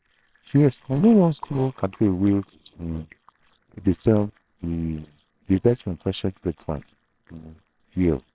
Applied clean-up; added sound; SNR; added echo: neural separator model SepFormer WHAMR!.